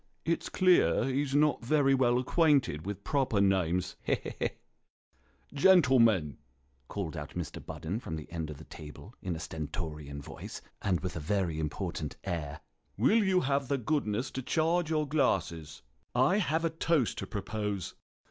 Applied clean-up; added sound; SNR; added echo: none; none; none; none.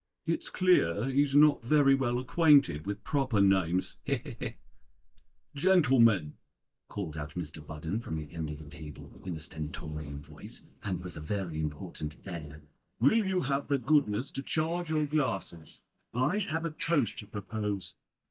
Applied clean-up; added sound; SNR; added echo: neural mask model DeepFilterNet 3.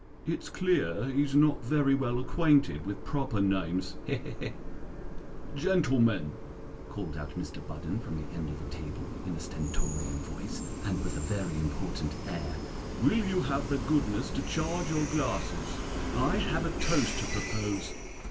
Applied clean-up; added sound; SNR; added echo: none; Train; 5 dB; reverberation time 0.2 s.